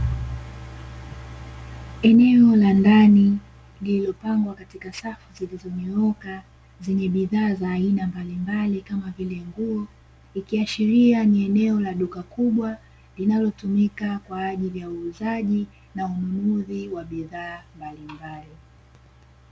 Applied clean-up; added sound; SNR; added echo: none; none; none; none.